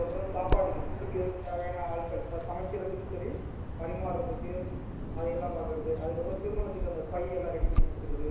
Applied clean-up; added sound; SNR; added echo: none; Bird vocalization, bird call, bird song; -3 dB; reverberation time 1.0 s.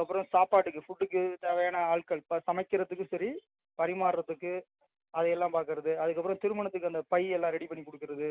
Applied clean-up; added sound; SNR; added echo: none; none; none; none.